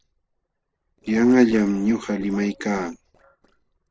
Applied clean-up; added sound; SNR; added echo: neural separator model SepFormer DNS4.